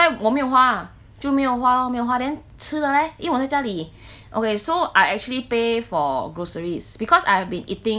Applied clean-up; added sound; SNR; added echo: none; none; none; none.